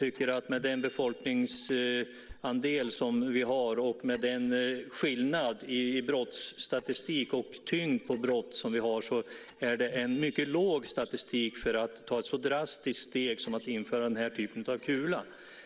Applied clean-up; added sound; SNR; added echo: neural separator model SepFormer DNS4.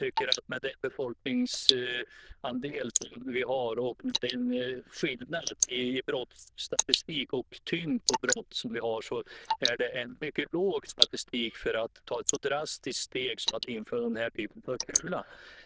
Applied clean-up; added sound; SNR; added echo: neural diffusion model UNIVERSE++.